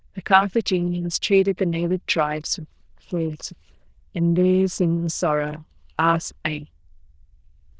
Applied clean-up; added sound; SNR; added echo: neural diffusion model UNIVERSE++.